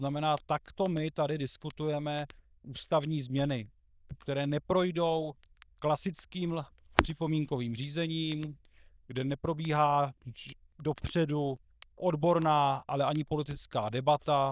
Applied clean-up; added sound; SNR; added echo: neural diffusion model UNIVERSE++.